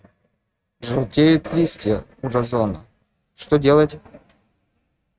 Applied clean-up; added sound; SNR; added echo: neural mask model RNNoise.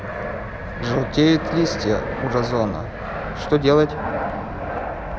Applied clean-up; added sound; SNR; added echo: none; Fixed-wing aircraft, airplane; 5 dB; none.